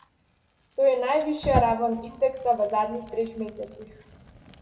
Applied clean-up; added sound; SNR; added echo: none; Fire; 12 dB; reverberation time 0.6 s.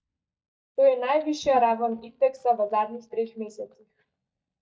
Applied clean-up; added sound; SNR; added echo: neural mask model DeepFilterNet 3.